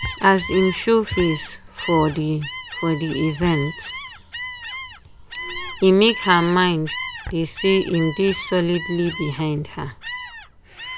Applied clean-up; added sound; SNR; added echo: none; Gull, seagull; 11 dB; none.